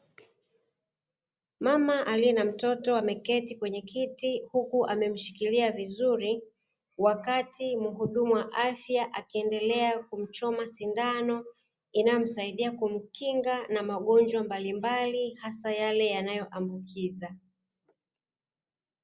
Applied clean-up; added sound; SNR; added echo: none; none; none; none.